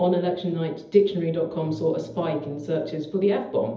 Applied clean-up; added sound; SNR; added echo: none; none; none; reverberation time 0.7 s.